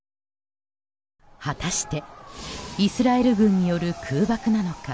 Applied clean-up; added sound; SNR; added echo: none; none; none; none.